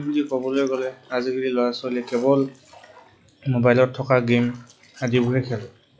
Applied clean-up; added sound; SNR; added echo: classical method log-MMSE.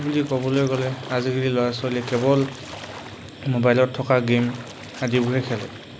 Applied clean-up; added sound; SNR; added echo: none; Splash, splatter; 17 dB; none.